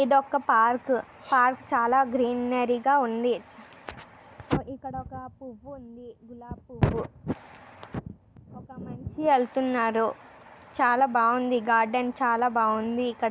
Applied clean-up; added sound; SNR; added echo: none; none; none; none.